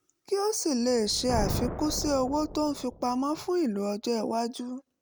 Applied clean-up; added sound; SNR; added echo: none; Thunder; 10 dB; none.